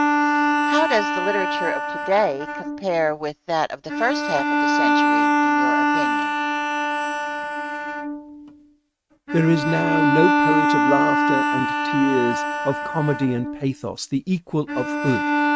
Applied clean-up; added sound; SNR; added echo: neural mask model RNNoise.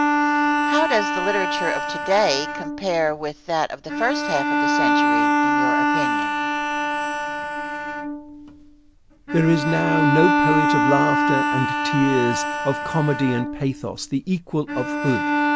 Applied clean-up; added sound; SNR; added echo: none; Bowed string instrument; -2 dB; none.